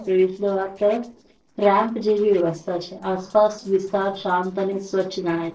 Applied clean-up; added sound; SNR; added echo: neural separator model SepFormer DNS4.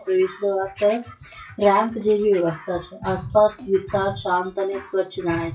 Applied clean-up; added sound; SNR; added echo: classical method WPE with log-MMSE.